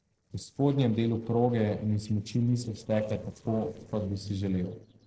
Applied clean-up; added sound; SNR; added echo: neural separator model SepFormer DNS4.